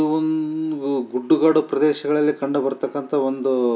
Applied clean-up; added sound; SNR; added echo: none; none; none; none.